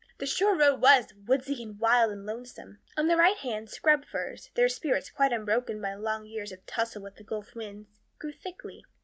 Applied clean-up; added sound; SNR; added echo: none; none; none; none.